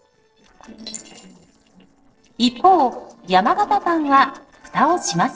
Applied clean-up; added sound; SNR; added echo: neural separator model SepFormer DNS4.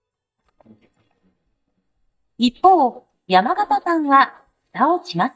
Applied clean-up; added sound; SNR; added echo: neural mask model DeepFilterNet 3.